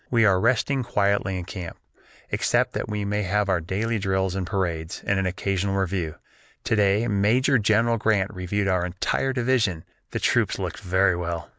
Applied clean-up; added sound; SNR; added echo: none; none; none; none.